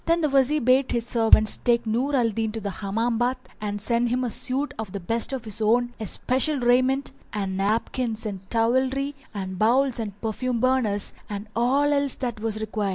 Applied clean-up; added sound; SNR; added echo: none; Bass drum; 1 dB; none.